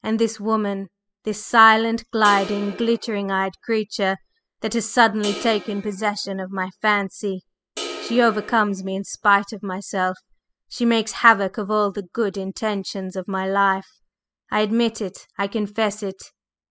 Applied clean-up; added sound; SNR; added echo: classical method spectral subtraction.